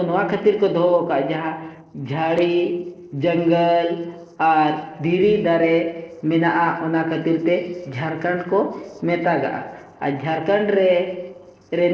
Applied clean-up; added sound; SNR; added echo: neural separator model SepFormer DNS4.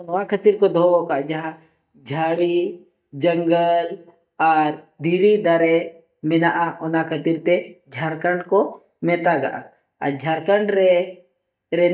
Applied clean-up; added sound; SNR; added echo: neural mask model DeepFilterNet 3.